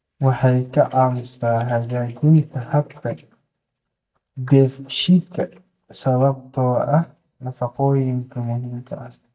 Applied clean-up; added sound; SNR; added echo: neural mask model DeepFilterNet 3.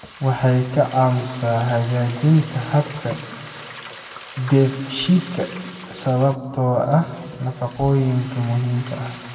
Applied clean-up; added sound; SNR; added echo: none; Frying (food); 18 dB; reverberation time 1.9 s.